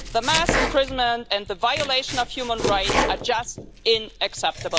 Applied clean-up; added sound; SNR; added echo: none; Domestic sounds, home sounds; 4 dB; none.